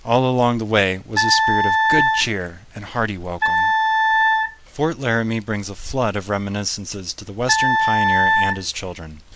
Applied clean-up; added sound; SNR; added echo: none; Wind instrument, woodwind instrument; -4 dB; none.